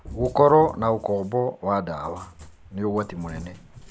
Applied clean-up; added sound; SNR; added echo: none; Cat; 18 dB; none.